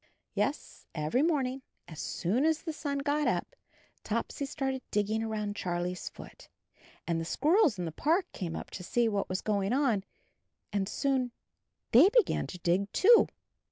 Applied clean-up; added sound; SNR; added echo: none; none; none; none.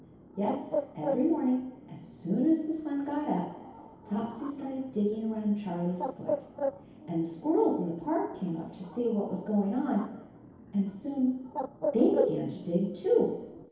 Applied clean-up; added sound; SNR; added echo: none; Bird; 9 dB; reverberation time 2.2 s.